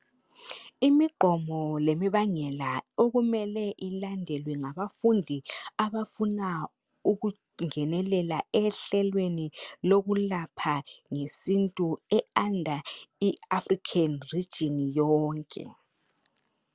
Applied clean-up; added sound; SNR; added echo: none; none; none; none.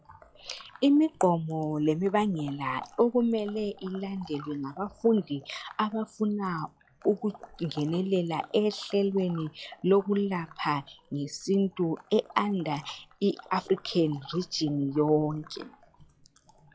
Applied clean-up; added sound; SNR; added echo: classical method log-MMSE.